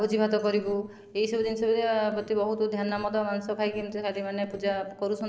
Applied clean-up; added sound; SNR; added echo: neural separator model SepFormer DNS4.